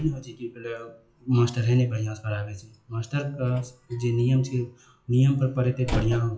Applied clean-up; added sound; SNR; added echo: classical method WPE with log-MMSE.